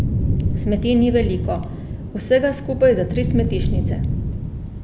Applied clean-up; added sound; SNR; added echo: none; Thunder; 1 dB; none.